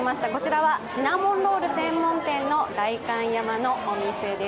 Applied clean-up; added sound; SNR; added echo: none; none; none; none.